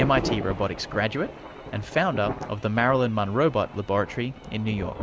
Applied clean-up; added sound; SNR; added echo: none; Thunder; 10 dB; none.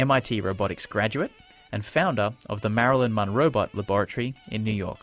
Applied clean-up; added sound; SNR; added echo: none; none; none; none.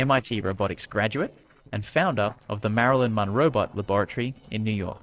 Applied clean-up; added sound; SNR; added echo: neural separator model SepFormer DNS4.